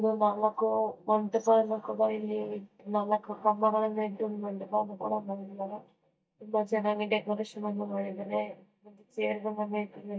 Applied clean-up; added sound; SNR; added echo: neural mask model DeepFilterNet 3.